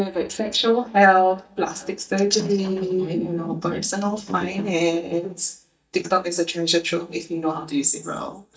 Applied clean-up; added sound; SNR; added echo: neural mask model DeepFilterNet 3.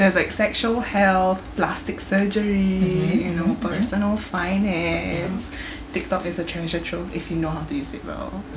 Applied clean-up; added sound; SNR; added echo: none; none; none; none.